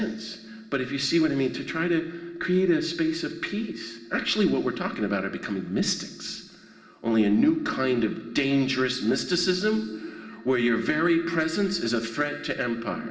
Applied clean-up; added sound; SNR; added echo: none; none; none; reverberation time 0.8 s.